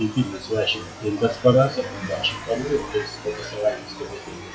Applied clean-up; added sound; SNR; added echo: classical method WPE with log-MMSE.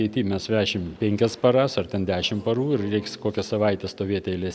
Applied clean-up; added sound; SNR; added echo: none; none; none; none.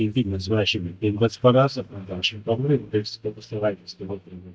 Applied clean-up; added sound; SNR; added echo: neural mask model DeepFilterNet 3.